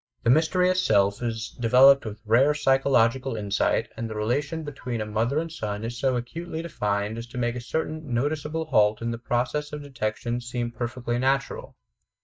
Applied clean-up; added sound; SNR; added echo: neural mask model DeepFilterNet 3.